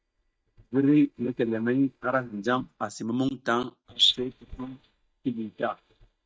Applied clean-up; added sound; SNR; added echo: neural mask model DeepFilterNet 3.